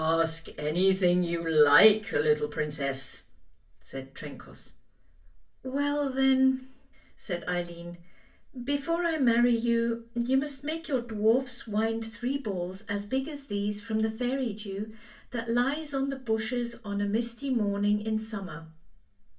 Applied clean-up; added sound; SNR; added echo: none; none; none; reverberation time 0.2 s.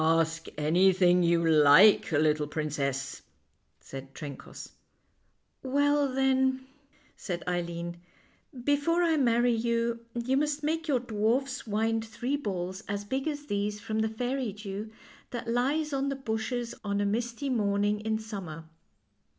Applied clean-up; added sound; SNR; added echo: none; none; none; none.